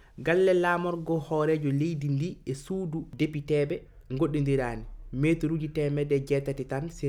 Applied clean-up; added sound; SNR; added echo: none; none; none; none.